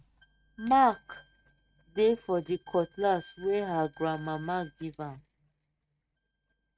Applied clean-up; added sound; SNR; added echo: neural mask model RNNoise.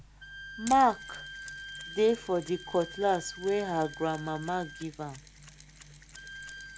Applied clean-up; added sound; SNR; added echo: none; Mechanisms + Wind instrument, woodwind instrument; 14 dB; none.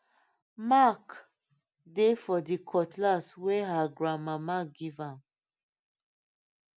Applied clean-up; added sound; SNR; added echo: none; none; none; none.